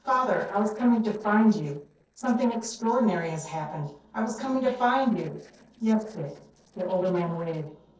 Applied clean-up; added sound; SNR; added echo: neural separator model SepFormer DNS4.